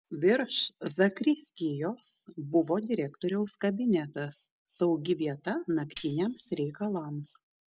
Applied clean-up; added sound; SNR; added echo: none; Tambourine; 2 dB; none.